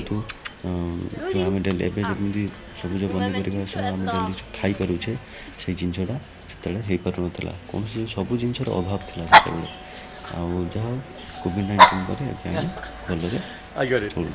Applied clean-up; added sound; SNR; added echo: none; Dog; -1 dB; none.